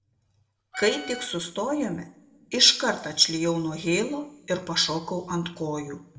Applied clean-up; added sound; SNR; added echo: none; Wind instrument, woodwind instrument; 14 dB; reverberation time 0.5 s.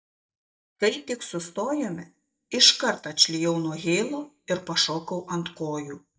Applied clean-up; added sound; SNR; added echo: neural mask model DeepFilterNet 3.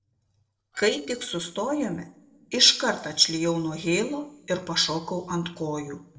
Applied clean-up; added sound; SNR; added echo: neural separator model SepFormer DNS4.